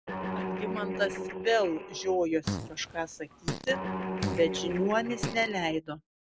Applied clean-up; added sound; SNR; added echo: none; Fart + Guitar; 4 dB; none.